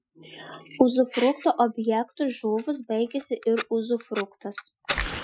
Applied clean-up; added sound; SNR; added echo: classical method Wiener filter.